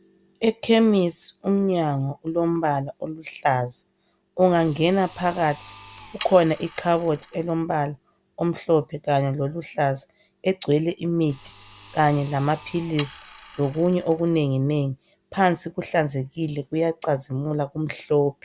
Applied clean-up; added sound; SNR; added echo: none; Sawing; 20 dB; none.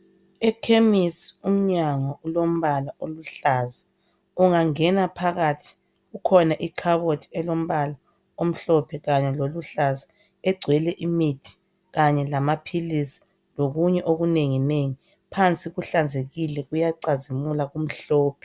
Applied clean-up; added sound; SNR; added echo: none; none; none; none.